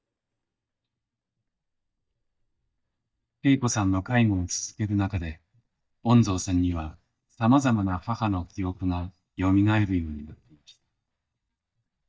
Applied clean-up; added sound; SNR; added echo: neural mask model DeepFilterNet 3.